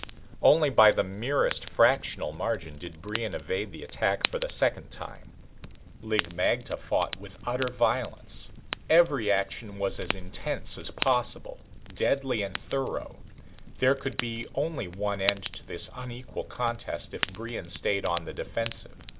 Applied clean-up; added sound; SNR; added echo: none; Fire; 10 dB; none.